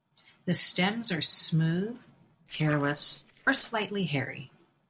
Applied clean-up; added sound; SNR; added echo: neural separator model SepFormer DNS4.